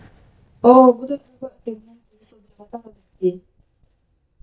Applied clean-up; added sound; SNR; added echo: neural mask model DeepFilterNet 3.